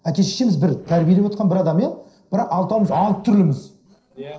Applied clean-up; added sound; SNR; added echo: neural separator model SepFormer DNS4.